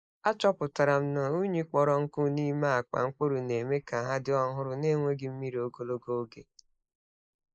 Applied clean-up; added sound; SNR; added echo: neural mask model Resemble Enhance denoiser.